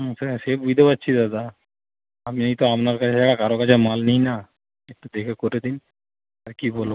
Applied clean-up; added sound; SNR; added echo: none; none; none; none.